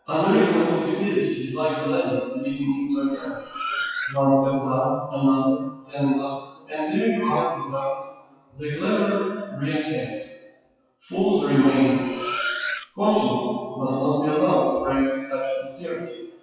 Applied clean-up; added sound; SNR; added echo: classical method WPE with log-MMSE.